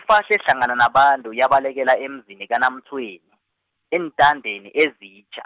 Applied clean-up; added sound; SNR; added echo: none; none; none; none.